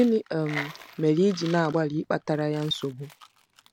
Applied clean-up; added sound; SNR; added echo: none; Coin (dropping); 17 dB; none.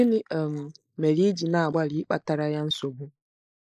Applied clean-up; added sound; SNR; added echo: neural mask model Resemble Enhance denoiser.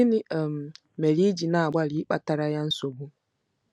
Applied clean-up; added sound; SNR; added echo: none; none; none; none.